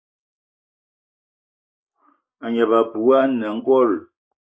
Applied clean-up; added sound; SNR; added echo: neural mask model Resemble Enhance denoiser.